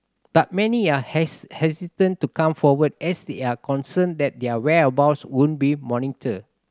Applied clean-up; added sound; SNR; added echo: none; none; none; none.